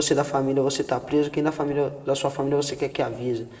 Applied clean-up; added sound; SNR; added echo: none; none; none; reverberation time 2.2 s.